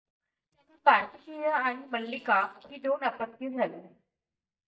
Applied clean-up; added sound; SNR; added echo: neural mask model DeepFilterNet 3.